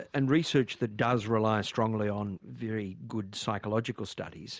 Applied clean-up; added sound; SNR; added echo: none; none; none; none.